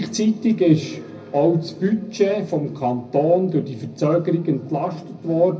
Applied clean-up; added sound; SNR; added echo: none; none; none; reverberation time 0.4 s.